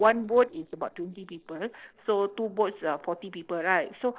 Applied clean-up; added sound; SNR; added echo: neural separator model SepFormer DNS4.